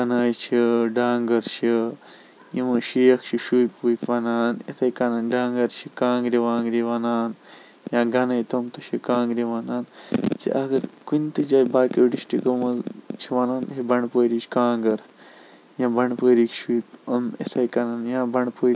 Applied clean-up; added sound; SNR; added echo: none; none; none; none.